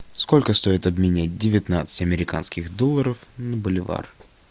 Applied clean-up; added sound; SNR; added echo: none; none; none; none.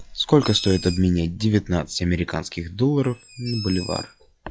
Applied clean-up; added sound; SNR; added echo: classical method log-MMSE.